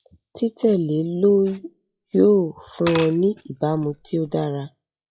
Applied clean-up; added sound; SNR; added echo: classical method log-MMSE.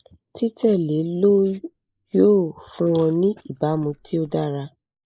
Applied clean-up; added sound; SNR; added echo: neural mask model Resemble Enhance denoiser.